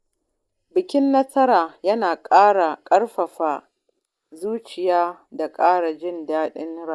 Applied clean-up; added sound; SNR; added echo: neural mask model Resemble Enhance denoiser.